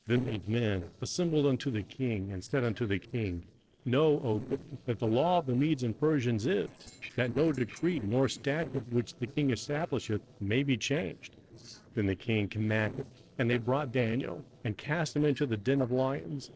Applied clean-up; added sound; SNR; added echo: neural separator model SepFormer DNS4.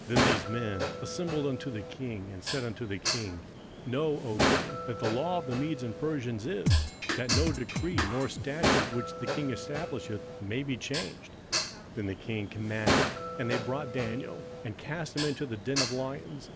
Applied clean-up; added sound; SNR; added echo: none; Drum kit + Dishes, pots, and pans; -1 dB; none.